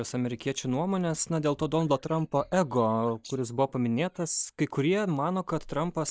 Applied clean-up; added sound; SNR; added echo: neural mask model DeepFilterNet 3.